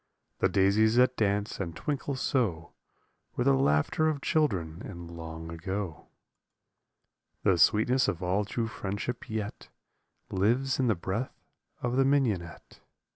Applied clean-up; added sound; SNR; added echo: none; none; none; none.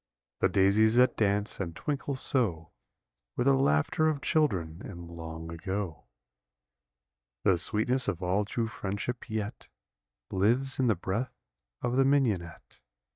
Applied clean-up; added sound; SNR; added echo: neural mask model DeepFilterNet 3.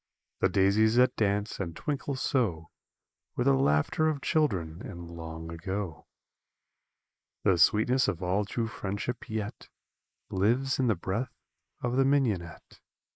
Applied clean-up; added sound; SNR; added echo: neural mask model Resemble Enhance denoiser.